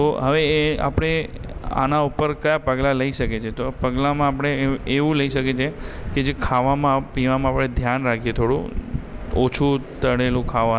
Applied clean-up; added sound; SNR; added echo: none; none; none; none.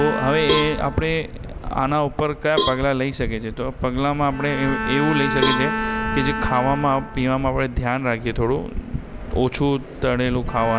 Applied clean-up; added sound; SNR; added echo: none; Cowbell + Bowed string instrument; 6 dB; none.